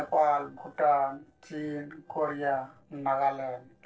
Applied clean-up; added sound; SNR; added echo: neural separator model SepFormer DNS4.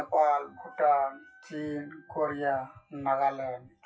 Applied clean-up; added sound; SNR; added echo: classical method WPE with log-MMSE.